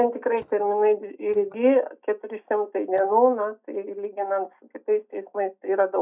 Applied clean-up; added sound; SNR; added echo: neural mask model DeepFilterNet 3.